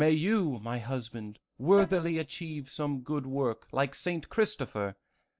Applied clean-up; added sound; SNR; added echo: neural separator model SepFormer DNS4.